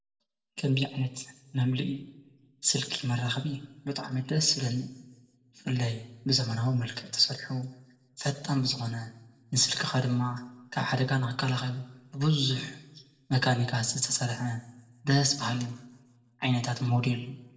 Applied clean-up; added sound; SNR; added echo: none; none; none; reverberation time 0.7 s.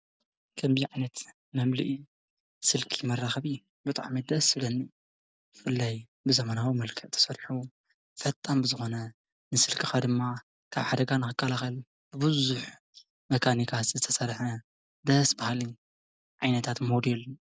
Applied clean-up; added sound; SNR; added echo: none; none; none; none.